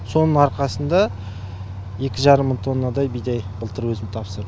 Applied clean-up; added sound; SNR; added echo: none; none; none; none.